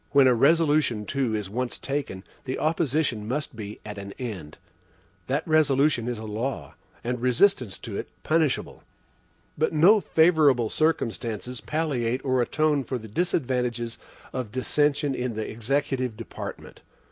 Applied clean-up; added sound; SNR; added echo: none; none; none; none.